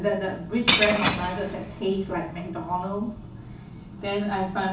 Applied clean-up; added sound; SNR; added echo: none; Shatter / Crushing; -1 dB; reverberation time 0.8 s.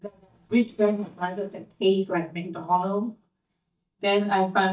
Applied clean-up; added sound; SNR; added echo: neural mask model DeepFilterNet 3.